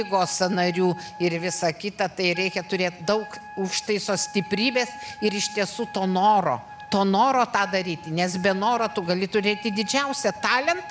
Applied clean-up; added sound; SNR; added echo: none; Wind instrument, woodwind instrument; 17 dB; none.